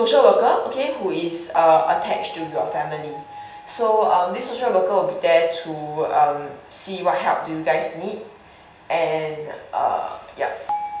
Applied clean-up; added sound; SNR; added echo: none; Bell; 15 dB; reverberation time 0.7 s.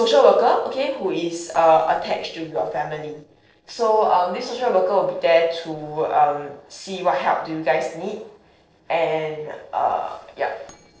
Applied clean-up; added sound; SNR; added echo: neural separator model SepFormer DNS4.